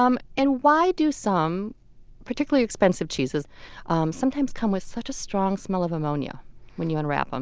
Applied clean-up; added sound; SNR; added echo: none; none; none; none.